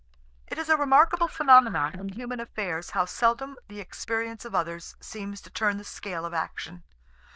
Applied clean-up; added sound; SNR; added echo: neural diffusion model UNIVERSE++.